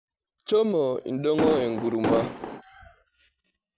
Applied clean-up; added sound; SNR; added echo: none; Explosion; 1 dB; none.